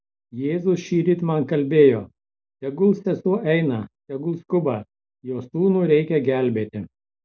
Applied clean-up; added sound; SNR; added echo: none; none; none; none.